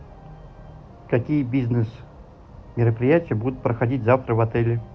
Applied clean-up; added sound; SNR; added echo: none; none; none; none.